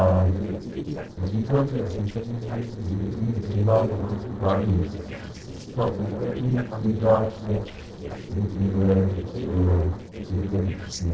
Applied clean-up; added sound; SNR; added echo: neural separator model SepFormer DNS4.